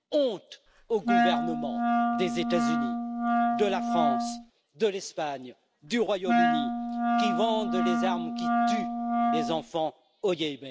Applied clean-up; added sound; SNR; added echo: none; Wind instrument, woodwind instrument; -5 dB; none.